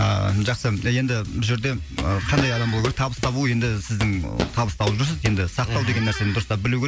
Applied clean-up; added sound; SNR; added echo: none; Squeak + Walk, footsteps; 9 dB; none.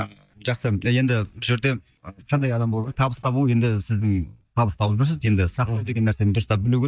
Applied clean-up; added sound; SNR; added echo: neural mask model DeepFilterNet 3.